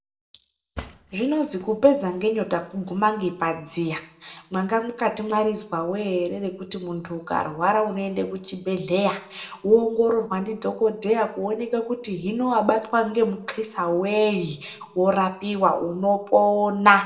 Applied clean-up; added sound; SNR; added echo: none; Cutlery, silverware / Drawer open or close; 18 dB; reverberation time 0.7 s.